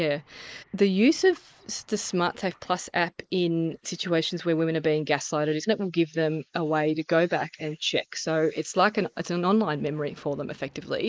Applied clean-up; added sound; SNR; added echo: neural mask model Resemble Enhance denoiser.